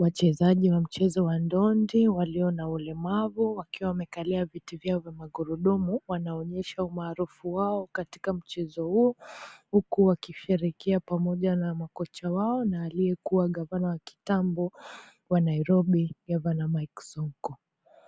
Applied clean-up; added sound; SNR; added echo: none; none; none; none.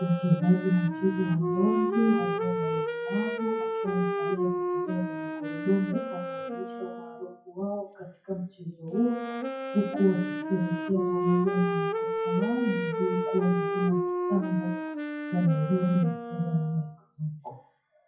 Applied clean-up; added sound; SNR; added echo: classical method WPE with log-MMSE.